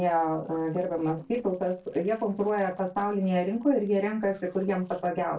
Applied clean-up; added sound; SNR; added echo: neural separator model SepFormer DNS4.